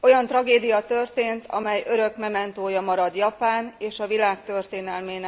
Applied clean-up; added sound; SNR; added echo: none; none; none; none.